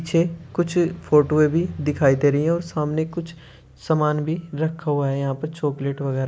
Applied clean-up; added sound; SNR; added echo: none; none; none; none.